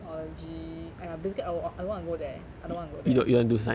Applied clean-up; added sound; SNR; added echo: none; none; none; none.